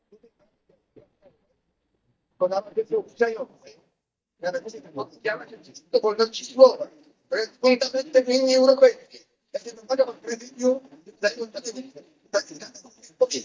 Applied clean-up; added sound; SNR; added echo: neural mask model DeepFilterNet 3.